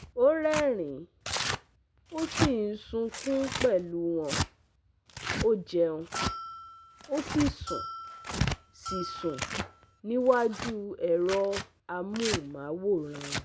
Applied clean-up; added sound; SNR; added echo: none; Tearing + Bell; 6 dB; none.